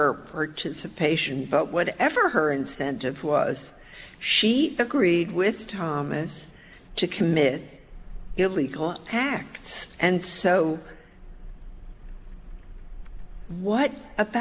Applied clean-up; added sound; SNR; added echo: none; none; none; none.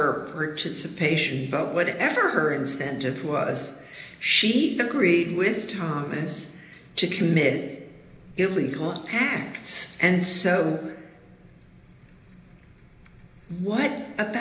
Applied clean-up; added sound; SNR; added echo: none; none; none; reverberation time 1.0 s.